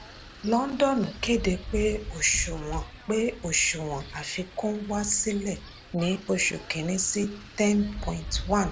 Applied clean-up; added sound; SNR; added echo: none; Wind; 11 dB; none.